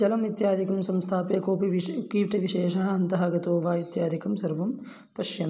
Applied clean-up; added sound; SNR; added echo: none; none; none; none.